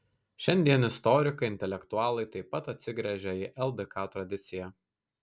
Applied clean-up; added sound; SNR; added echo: none; none; none; none.